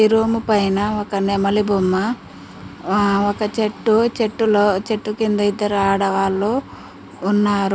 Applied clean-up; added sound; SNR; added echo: none; none; none; none.